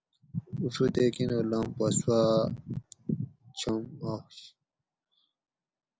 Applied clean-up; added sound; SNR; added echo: none; none; none; none.